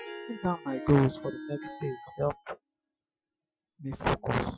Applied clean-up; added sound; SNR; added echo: classical method Wiener filter.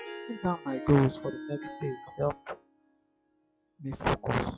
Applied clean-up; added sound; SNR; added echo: classical method log-MMSE.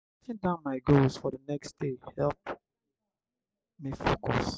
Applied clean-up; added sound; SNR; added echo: none; none; none; none.